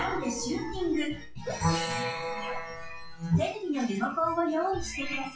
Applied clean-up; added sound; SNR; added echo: classical method WPE with log-MMSE.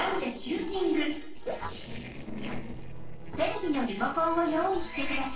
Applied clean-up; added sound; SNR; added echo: neural separator model SepFormer DNS4.